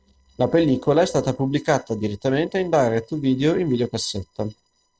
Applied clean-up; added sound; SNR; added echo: neural separator model SepFormer DNS4.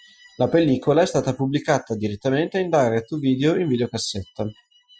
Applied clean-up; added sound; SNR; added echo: classical method Wiener filter.